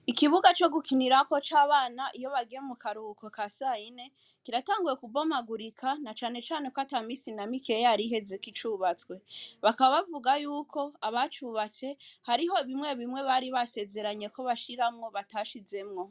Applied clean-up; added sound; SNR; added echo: none; none; none; none.